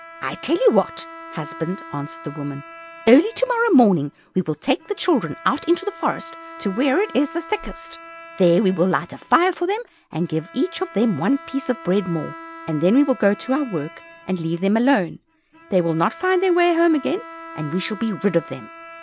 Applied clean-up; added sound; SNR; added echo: none; Bowed string instrument; 18 dB; none.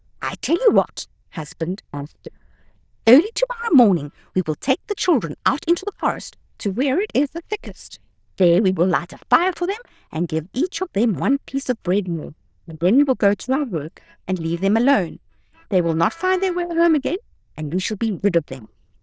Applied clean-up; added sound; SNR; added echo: neural diffusion model UNIVERSE++.